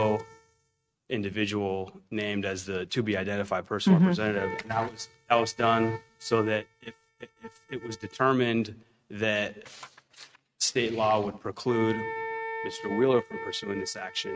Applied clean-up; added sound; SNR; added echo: neural mask model RNNoise.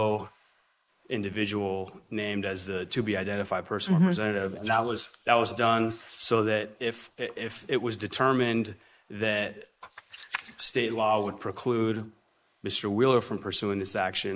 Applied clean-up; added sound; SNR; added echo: neural mask model Resemble Enhance denoiser.